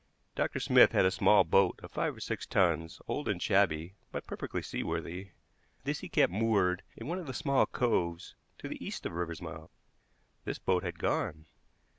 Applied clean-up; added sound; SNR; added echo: none; none; none; none.